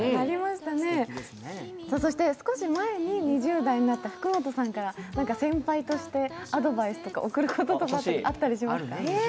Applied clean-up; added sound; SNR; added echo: none; none; none; none.